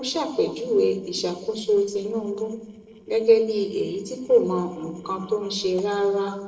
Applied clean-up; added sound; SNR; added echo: neural separator model SepFormer DNS4.